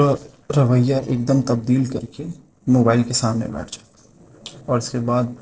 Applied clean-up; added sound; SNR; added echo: neural separator model SepFormer DNS4.